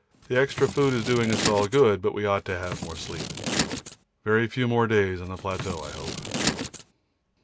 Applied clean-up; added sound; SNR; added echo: none; Scissors; 6 dB; none.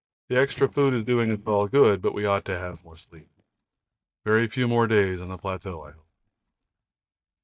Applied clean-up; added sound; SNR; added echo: neural mask model DeepFilterNet 3.